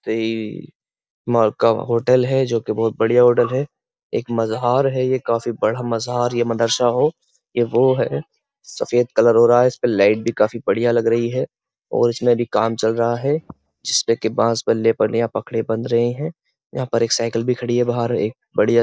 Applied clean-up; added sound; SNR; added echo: neural mask model DeepFilterNet 3.